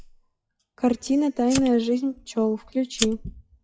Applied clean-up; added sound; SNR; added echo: classical method WPE with log-MMSE.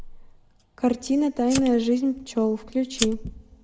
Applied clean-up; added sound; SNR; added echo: none; Fire; 12 dB; reverberation time 0.7 s.